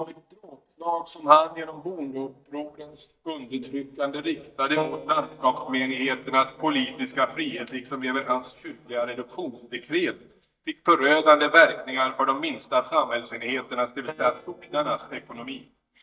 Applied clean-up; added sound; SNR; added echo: neural mask model DeepFilterNet 3.